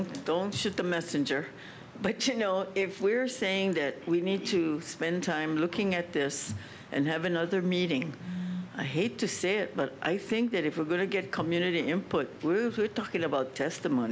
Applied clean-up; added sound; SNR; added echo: none; none; none; none.